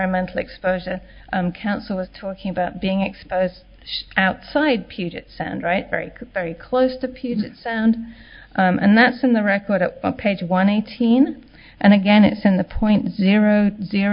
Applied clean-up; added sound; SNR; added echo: none; none; none; none.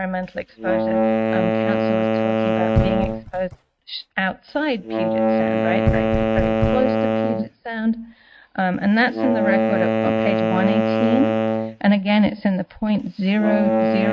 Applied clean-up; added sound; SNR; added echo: neural mask model RNNoise.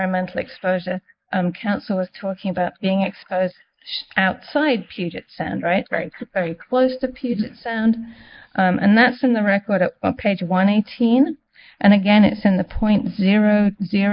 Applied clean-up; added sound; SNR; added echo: neural mask model Resemble Enhance denoiser.